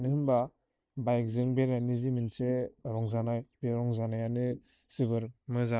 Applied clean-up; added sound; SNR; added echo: neural mask model DeepFilterNet 3.